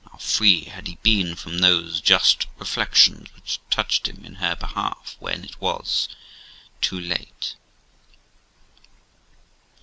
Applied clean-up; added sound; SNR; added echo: none; none; none; none.